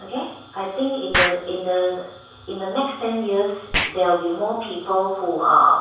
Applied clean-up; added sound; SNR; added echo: none; Explosion; 9 dB; reverberation time 0.7 s.